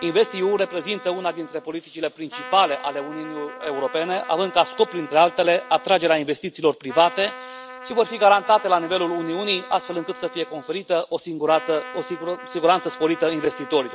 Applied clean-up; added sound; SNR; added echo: none; Trumpet; 16 dB; none.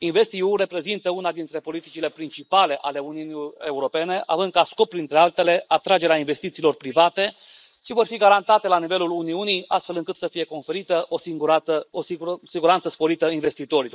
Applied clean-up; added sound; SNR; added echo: neural mask model Resemble Enhance denoiser.